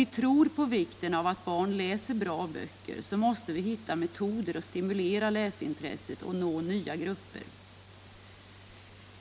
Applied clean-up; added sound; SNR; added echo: none; none; none; none.